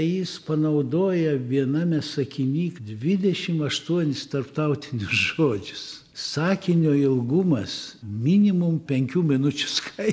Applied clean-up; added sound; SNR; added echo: none; none; none; none.